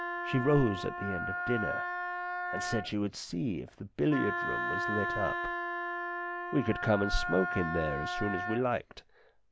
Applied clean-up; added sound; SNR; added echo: none; Wind instrument, woodwind instrument; 3 dB; none.